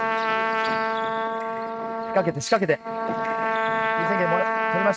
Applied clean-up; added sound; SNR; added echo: neural mask model RNNoise.